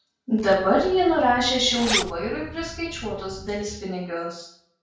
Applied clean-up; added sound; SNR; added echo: none; Zipper (clothing); 9 dB; reverberation time 0.5 s.